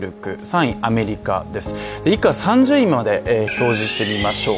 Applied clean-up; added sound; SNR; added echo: none; none; none; none.